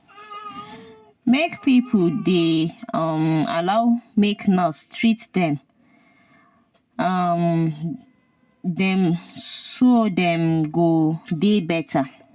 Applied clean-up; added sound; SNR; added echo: none; none; none; none.